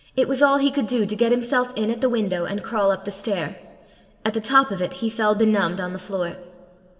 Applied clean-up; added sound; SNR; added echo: none; none; none; reverberation time 1.5 s.